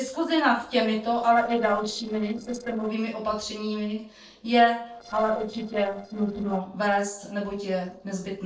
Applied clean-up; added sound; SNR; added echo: neural separator model SepFormer DNS4.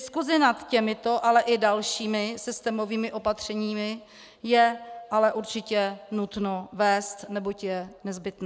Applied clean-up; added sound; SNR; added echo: none; none; none; none.